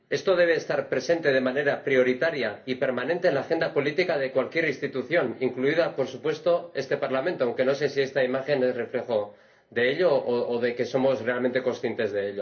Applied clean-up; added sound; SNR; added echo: none; none; none; reverberation time 0.3 s.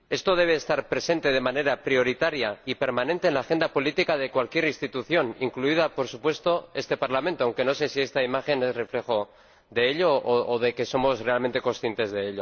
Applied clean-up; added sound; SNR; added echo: none; none; none; none.